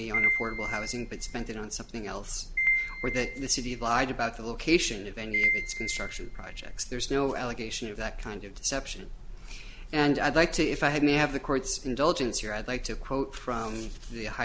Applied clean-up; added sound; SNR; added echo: none; Piano; 2 dB; none.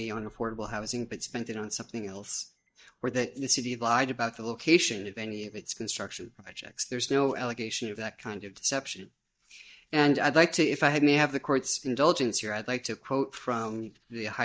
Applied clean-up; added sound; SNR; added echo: neural mask model DeepFilterNet 3.